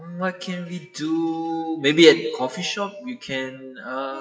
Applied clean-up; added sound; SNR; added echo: classical method WPE with log-MMSE.